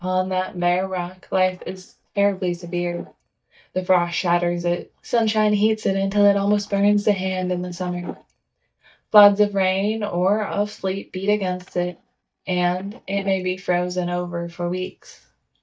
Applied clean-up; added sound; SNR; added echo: neural mask model DeepFilterNet 3.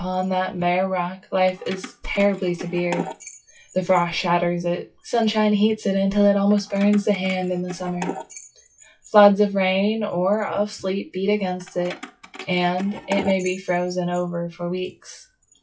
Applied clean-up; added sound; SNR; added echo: classical method WPE with log-MMSE.